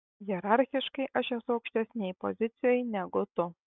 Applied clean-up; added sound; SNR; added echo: none; none; none; none.